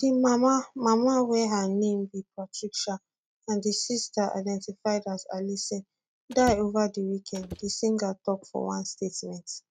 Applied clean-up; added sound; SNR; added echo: neural mask model RNNoise.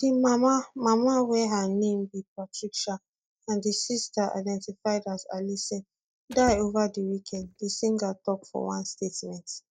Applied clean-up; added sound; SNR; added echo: neural mask model DeepFilterNet 3.